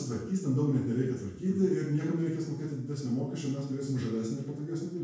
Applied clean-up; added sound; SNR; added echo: none; none; none; reverberation time 0.6 s.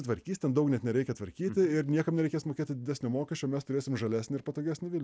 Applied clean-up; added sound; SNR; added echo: none; none; none; none.